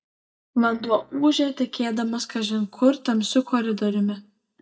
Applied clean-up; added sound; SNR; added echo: neural mask model DeepFilterNet 3.